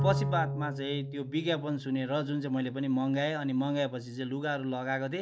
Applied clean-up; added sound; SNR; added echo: none; Bowed string instrument; 6 dB; none.